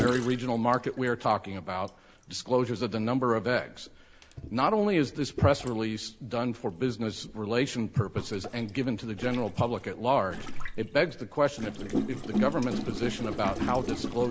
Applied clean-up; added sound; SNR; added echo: none; Gurgling; 8 dB; none.